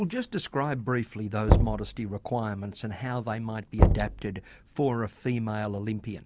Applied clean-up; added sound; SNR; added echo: none; Knock / Wood; -2 dB; none.